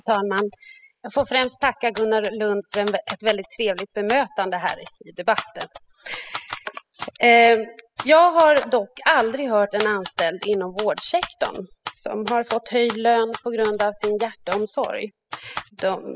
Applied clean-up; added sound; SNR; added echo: classical method spectral subtraction.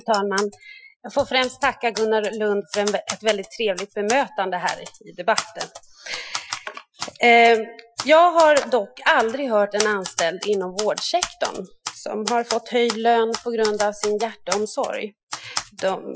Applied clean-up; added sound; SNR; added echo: classical method Wiener filter.